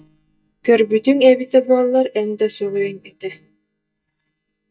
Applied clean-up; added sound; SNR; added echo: neural mask model DeepFilterNet 3.